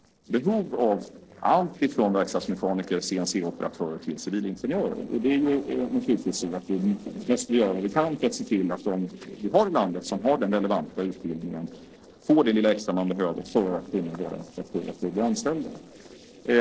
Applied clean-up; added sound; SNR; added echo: neural separator model SepFormer DNS4.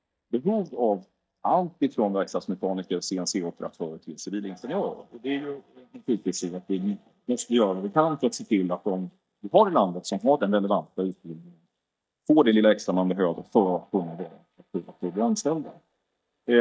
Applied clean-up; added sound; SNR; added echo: neural mask model DeepFilterNet 3.